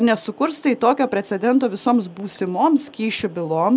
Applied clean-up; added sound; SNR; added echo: none; none; none; none.